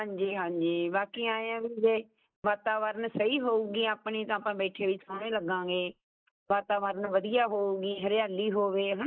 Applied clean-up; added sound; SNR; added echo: neural mask model Resemble Enhance denoiser.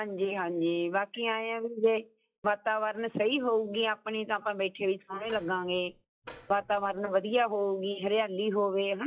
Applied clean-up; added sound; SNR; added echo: classical method log-MMSE.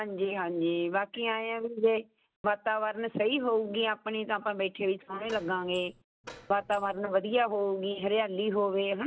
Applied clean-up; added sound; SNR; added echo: none; Door; 20 dB; none.